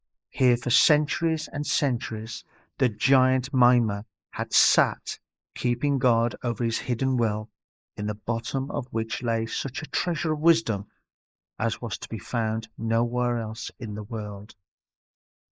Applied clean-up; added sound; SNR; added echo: neural mask model Resemble Enhance denoiser.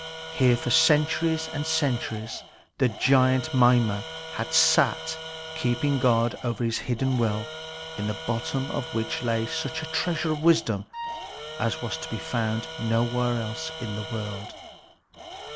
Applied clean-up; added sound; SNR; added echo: none; Wind instrument, woodwind instrument + Tools; 11 dB; none.